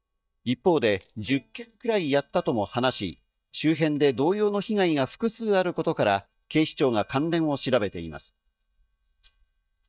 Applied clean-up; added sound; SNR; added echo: neural mask model DeepFilterNet 3.